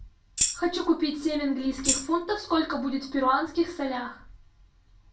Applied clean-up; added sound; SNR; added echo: none; Tambourine; 0 dB; reverberation time 0.3 s.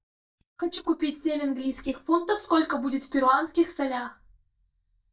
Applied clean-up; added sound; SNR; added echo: neural mask model DeepFilterNet 3.